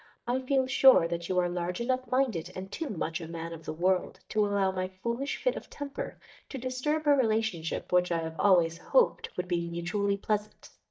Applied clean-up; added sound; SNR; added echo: neural mask model DeepFilterNet 3.